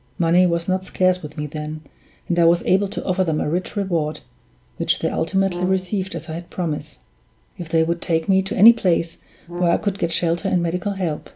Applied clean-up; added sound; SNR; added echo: none; Brass instrument; 12 dB; none.